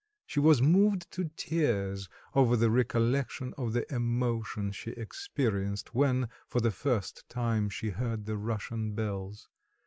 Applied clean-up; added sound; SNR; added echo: none; none; none; none.